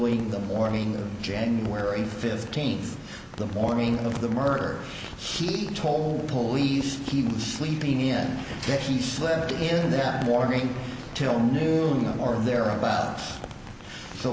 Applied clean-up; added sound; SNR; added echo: none; Crumpling, crinkling; 18 dB; none.